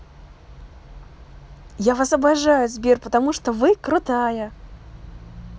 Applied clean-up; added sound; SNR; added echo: none; none; none; none.